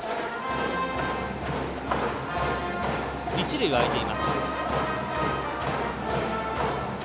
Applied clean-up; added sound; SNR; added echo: none; none; none; none.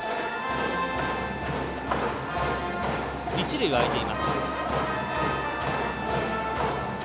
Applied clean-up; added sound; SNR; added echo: none; Trumpet; 12 dB; none.